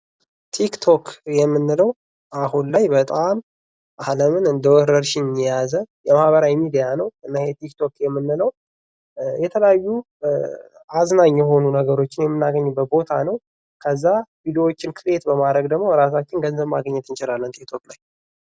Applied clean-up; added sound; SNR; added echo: none; none; none; none.